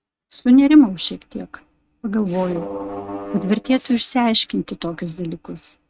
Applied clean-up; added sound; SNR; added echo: neural mask model RNNoise.